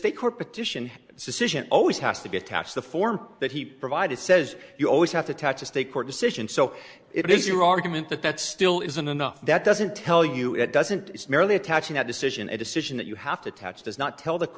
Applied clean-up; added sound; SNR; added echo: none; none; none; none.